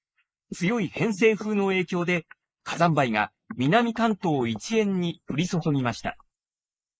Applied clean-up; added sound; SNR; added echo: neural mask model Resemble Enhance denoiser.